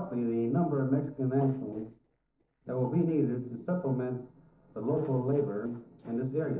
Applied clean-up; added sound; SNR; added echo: neural separator model SepFormer DNS4.